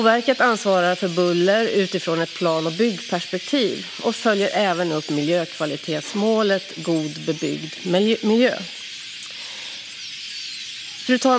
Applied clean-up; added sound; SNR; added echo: none; Chirp, tweet; 13 dB; none.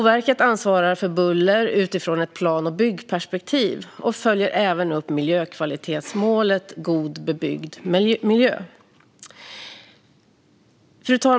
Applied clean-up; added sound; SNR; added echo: none; none; none; none.